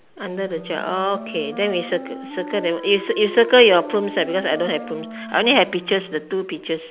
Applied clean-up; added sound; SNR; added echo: none; Wind instrument, woodwind instrument; 15 dB; none.